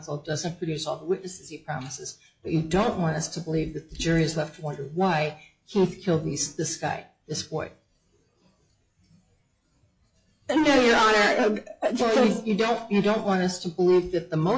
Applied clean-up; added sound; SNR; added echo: classical method log-MMSE.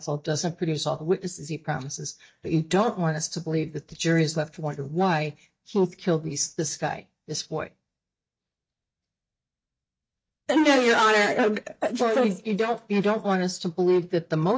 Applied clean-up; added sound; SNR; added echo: neural mask model DeepFilterNet 3.